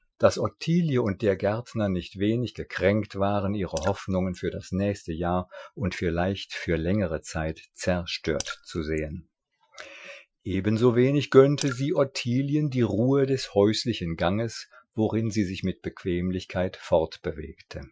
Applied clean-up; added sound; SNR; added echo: classical method Wiener filter.